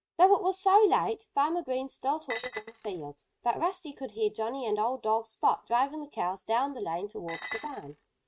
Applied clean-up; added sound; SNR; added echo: neural mask model RNNoise.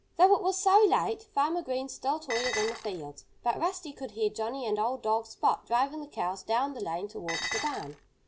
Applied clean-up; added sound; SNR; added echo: none; Dishes, pots, and pans; 7 dB; none.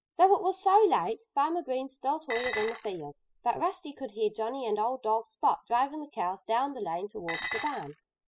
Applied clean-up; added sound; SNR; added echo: classical method spectral subtraction.